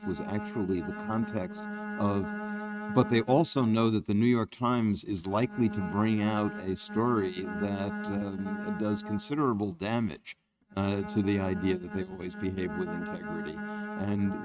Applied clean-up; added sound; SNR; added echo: neural mask model RNNoise.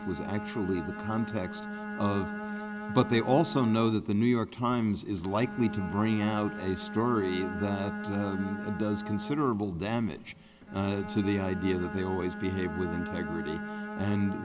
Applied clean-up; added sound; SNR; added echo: none; Bowed string instrument; 9 dB; none.